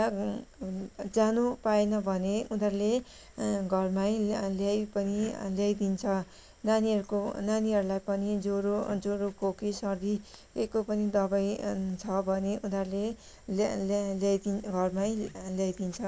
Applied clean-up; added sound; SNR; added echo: none; none; none; none.